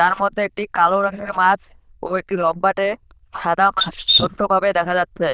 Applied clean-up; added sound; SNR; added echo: neural diffusion model UNIVERSE++.